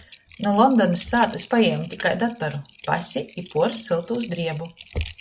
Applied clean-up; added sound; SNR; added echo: none; Typing; 16 dB; none.